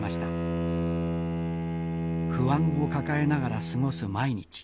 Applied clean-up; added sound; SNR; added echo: none; Bowed string instrument; 0 dB; none.